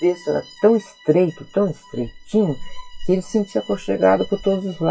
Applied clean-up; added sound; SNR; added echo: classical method WPE with log-MMSE.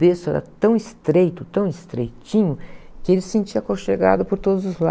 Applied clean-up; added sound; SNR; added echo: none; none; none; none.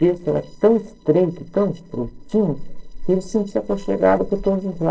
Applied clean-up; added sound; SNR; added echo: neural separator model SepFormer DNS4.